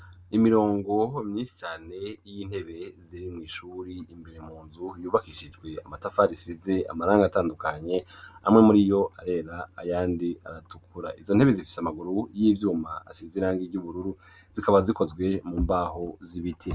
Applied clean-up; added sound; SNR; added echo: none; none; none; none.